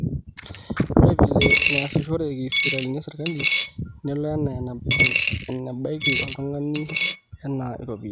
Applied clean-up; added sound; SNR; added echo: neural mask model RNNoise.